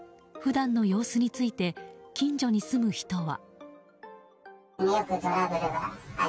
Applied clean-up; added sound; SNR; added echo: none; none; none; none.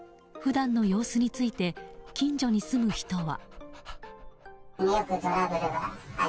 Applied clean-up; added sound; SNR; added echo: none; Dog; 18 dB; none.